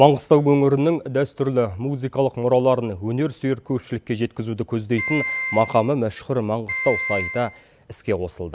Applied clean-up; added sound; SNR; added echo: none; Piano; 6 dB; none.